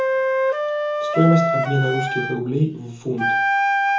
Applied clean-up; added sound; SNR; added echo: none; Wind instrument, woodwind instrument; -2 dB; reverberation time 0.5 s.